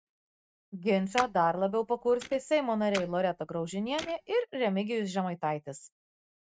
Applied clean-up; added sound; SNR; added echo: neural mask model RNNoise.